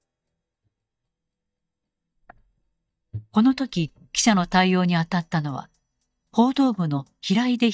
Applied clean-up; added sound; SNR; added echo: neural mask model DeepFilterNet 3.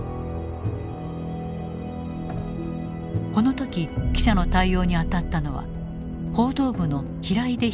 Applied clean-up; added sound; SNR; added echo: none; Drum kit; 19 dB; none.